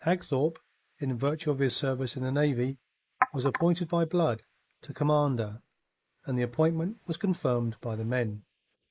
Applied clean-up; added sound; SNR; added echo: neural mask model Resemble Enhance denoiser.